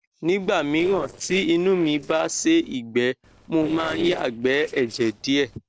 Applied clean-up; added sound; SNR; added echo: neural separator model SepFormer DNS4.